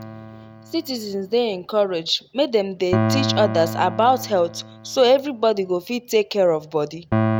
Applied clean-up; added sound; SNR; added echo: none; Piano; 7 dB; none.